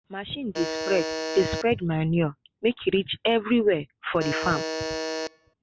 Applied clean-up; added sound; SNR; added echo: none; Alarm; 5 dB; none.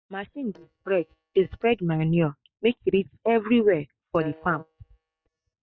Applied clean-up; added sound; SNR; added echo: neural mask model DeepFilterNet 3.